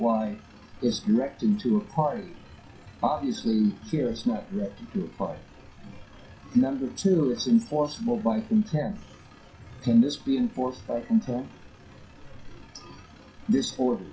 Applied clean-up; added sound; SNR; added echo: classical method WPE with log-MMSE.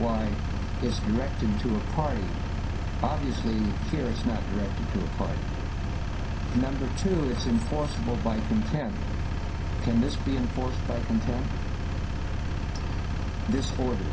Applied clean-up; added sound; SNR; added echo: none; Engine; -2 dB; reverberation time 0.3 s.